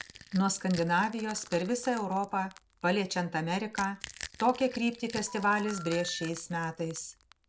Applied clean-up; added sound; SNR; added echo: none; Crack / Crushing + Telephone; 16 dB; none.